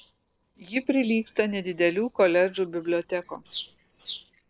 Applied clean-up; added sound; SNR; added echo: neural separator model SepFormer DNS4.